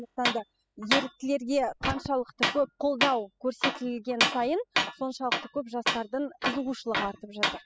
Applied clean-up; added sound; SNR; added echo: classical method spectral subtraction.